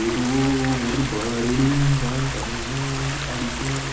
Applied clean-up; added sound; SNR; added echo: none; Stream; 6 dB; none.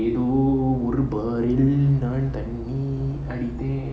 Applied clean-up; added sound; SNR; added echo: none; none; none; none.